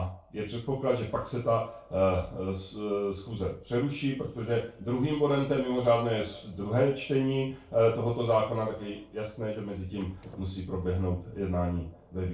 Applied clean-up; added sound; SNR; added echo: neural separator model SepFormer DNS4.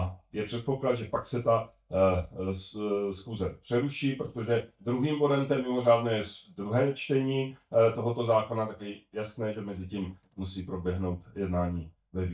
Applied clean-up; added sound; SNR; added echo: neural mask model DeepFilterNet 3.